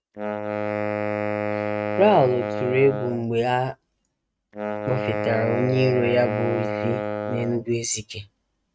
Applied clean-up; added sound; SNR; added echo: neural mask model RNNoise.